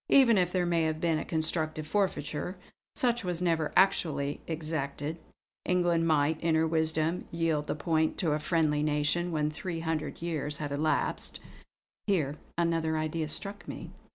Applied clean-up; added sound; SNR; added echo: none; none; none; none.